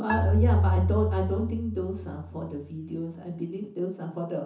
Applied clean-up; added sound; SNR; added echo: none; Marimba, xylophone; -3 dB; reverberation time 0.9 s.